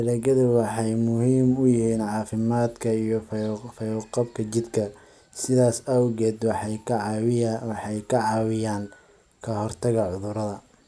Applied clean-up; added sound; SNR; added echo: none; none; none; none.